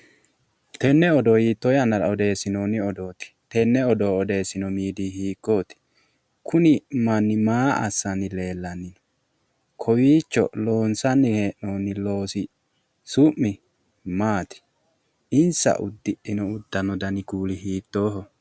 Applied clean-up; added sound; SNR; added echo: none; none; none; none.